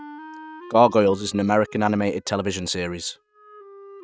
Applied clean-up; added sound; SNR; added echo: neural mask model RNNoise.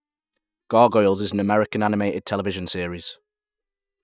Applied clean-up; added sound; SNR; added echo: neural mask model DeepFilterNet 3.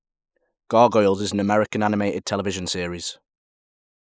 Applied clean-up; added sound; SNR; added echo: neural mask model Resemble Enhance denoiser.